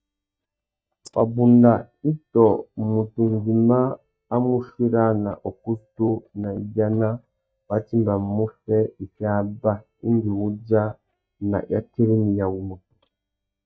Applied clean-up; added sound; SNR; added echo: neural mask model DeepFilterNet 3.